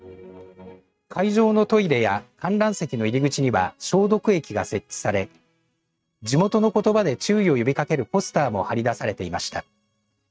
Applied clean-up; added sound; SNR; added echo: neural mask model RNNoise.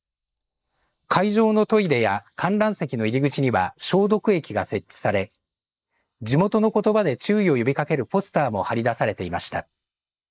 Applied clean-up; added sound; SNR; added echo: neural mask model Resemble Enhance denoiser.